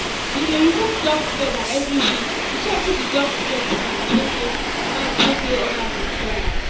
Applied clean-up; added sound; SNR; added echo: none; Subway, metro, underground; 0 dB; reverberation time 0.5 s.